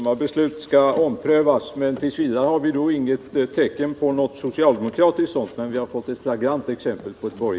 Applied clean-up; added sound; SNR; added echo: none; none; none; none.